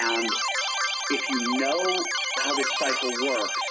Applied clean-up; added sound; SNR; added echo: none; Keyboard (musical); -2 dB; none.